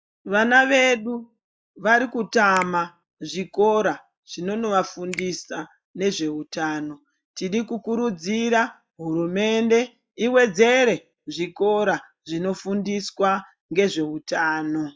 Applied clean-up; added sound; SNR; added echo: classical method log-MMSE.